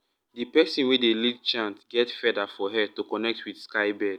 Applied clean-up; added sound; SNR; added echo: none; none; none; none.